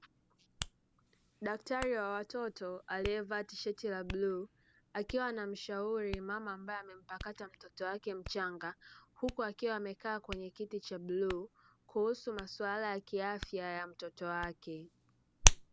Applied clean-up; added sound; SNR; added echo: none; Hands; 1 dB; none.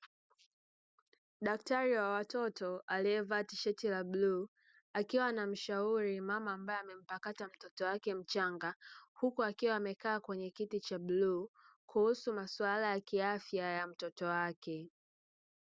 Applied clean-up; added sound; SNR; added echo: none; none; none; none.